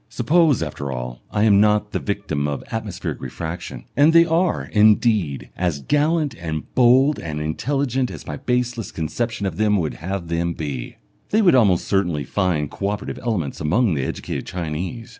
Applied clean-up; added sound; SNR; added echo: none; none; none; none.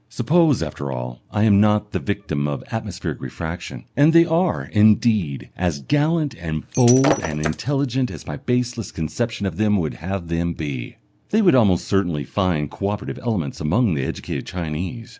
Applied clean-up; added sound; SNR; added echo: none; Shatter; 7 dB; none.